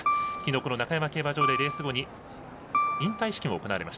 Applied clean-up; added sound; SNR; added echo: none; Piano; 1 dB; none.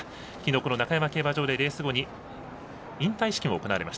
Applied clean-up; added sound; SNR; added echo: none; none; none; none.